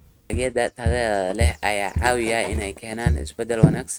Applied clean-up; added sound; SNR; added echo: neural mask model RNNoise.